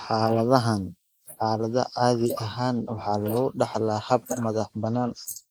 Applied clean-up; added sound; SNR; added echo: neural mask model Resemble Enhance denoiser.